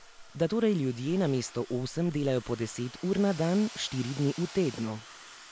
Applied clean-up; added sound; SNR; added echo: none; Domestic sounds, home sounds; 18 dB; none.